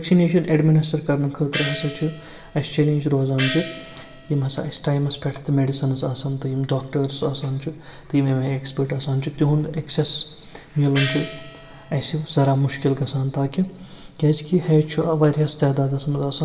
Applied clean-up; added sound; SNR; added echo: none; Gong; 10 dB; reverberation time 1.3 s.